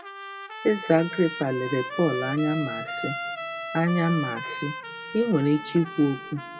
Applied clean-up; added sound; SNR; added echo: none; Trumpet; 9 dB; reverberation time 1.6 s.